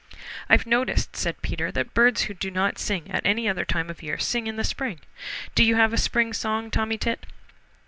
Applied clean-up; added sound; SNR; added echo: none; none; none; none.